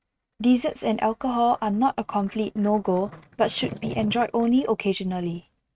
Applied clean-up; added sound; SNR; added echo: neural mask model RNNoise.